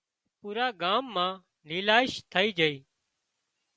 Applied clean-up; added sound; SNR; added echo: none; none; none; none.